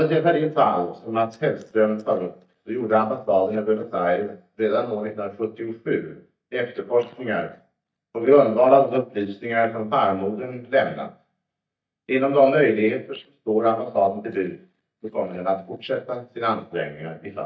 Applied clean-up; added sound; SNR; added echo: neural mask model DeepFilterNet 3.